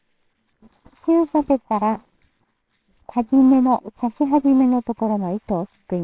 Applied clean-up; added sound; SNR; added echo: neural separator model SepFormer WHAMR!.